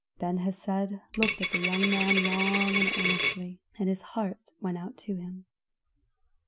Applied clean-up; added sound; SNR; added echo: none; Coin (dropping); -3 dB; none.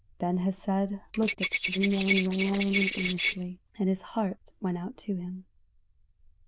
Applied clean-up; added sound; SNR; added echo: neural diffusion model UNIVERSE++.